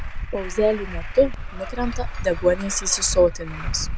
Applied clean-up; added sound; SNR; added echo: none; Truck; 5 dB; none.